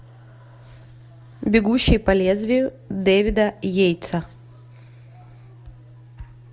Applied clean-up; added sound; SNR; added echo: none; none; none; none.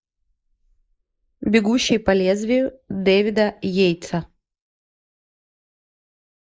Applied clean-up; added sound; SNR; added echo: neural mask model Resemble Enhance denoiser.